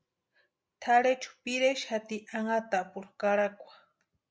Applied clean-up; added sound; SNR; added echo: none; none; none; none.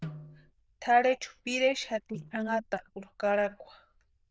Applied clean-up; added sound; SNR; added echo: neural diffusion model UNIVERSE++.